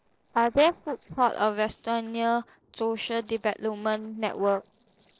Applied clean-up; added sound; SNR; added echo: neural separator model SepFormer DNS4.